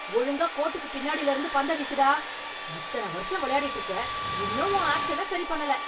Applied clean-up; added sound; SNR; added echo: none; Domestic sounds, home sounds; 4 dB; reverberation time 0.2 s.